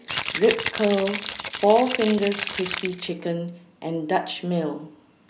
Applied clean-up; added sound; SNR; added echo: none; Rattle (instrument); 6 dB; none.